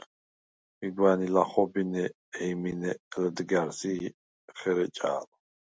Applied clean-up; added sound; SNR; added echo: none; none; none; none.